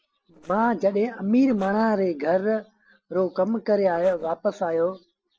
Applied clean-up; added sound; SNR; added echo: neural separator model SepFormer DNS4.